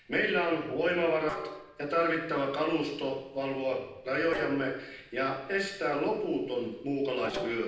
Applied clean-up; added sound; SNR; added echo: neural separator model SepFormer DNS4.